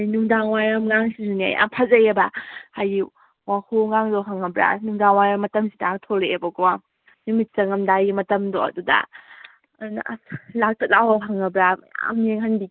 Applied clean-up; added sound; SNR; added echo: none; none; none; none.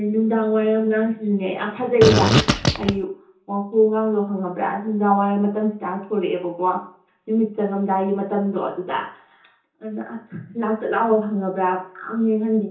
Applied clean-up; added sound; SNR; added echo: none; Fart; -3 dB; reverberation time 0.6 s.